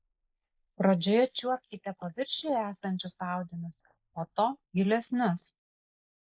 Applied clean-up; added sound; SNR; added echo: neural mask model Resemble Enhance denoiser.